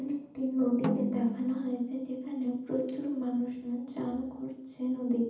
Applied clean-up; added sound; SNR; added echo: none; Snare drum; 6 dB; reverberation time 0.8 s.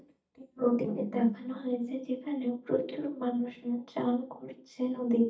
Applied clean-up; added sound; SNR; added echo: neural mask model DeepFilterNet 3.